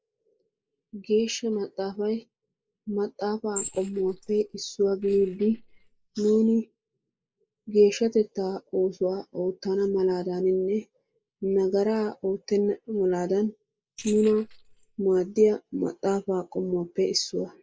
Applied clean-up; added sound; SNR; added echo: neural mask model Resemble Enhance denoiser.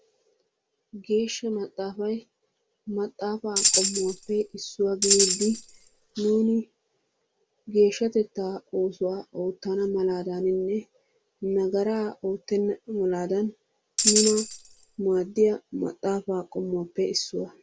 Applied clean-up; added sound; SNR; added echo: none; Tambourine; -1 dB; none.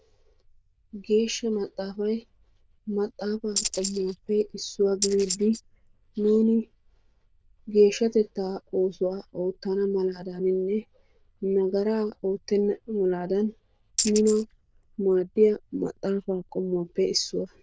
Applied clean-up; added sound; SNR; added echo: neural diffusion model UNIVERSE++.